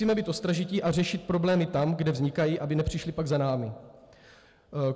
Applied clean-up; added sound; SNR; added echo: none; none; none; none.